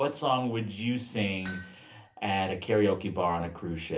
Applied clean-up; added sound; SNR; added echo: none; Hammer; 19 dB; reverberation time 0.3 s.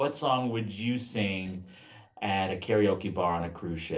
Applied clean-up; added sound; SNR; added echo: neural separator model SepFormer DNS4.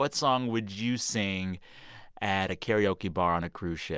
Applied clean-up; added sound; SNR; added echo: none; none; none; none.